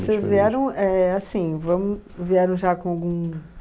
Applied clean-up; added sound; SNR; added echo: none; none; none; none.